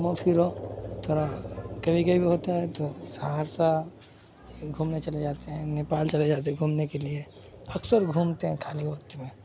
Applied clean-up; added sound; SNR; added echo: none; Bowed string instrument; 18 dB; none.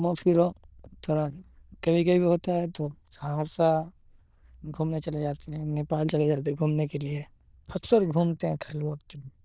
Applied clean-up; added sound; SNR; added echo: neural diffusion model UNIVERSE++.